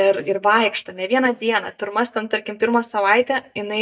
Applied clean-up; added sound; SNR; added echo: neural mask model DeepFilterNet 3.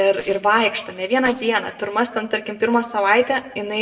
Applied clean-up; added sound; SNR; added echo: neural separator model SepFormer DNS4.